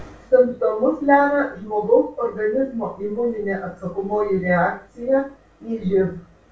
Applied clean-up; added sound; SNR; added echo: none; none; none; reverberation time 0.3 s.